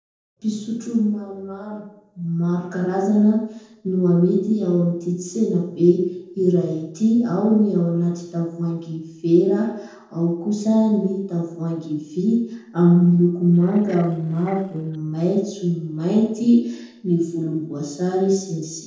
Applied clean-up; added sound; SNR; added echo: neural separator model SepFormer DNS4.